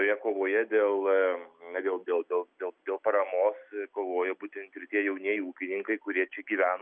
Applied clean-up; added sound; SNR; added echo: none; none; none; none.